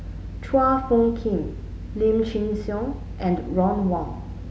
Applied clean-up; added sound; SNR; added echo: none; none; none; none.